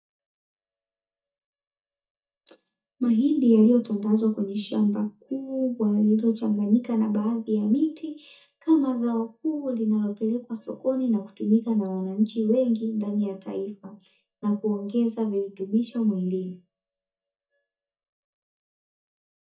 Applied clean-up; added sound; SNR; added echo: neural mask model DeepFilterNet 3.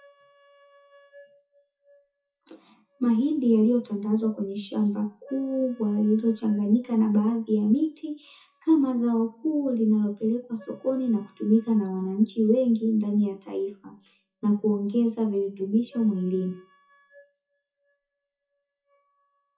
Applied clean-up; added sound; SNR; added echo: classical method WPE with log-MMSE.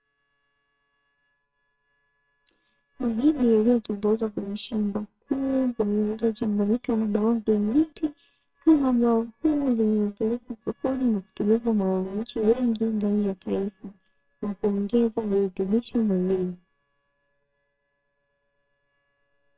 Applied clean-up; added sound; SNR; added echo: neural separator model SepFormer WHAMR!.